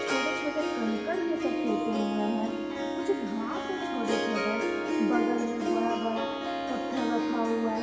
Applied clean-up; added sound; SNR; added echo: none; Harp; -1 dB; reverberation time 2.3 s.